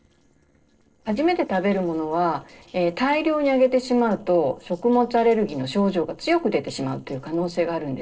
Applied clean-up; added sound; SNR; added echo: neural separator model SepFormer DNS4.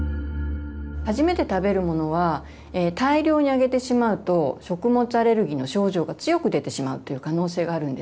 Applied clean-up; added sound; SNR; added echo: none; none; none; none.